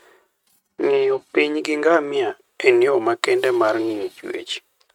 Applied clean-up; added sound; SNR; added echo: neural mask model RNNoise.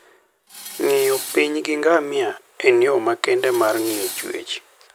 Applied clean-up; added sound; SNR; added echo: none; Tools; 13 dB; none.